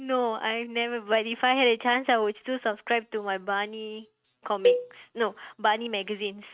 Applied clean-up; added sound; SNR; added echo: neural mask model RNNoise.